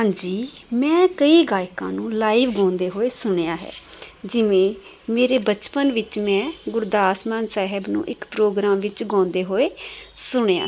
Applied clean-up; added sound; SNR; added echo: none; none; none; none.